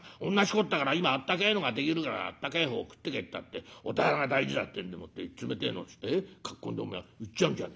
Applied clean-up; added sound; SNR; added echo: none; none; none; none.